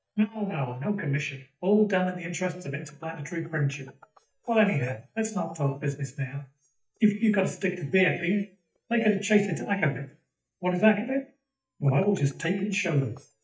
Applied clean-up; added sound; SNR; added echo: neural mask model DeepFilterNet 3.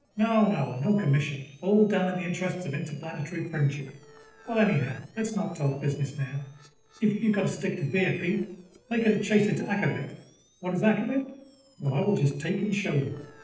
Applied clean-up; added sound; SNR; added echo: neural separator model SepFormer DNS4.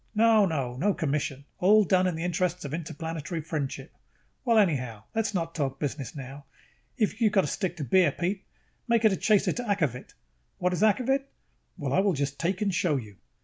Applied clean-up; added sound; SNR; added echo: none; none; none; none.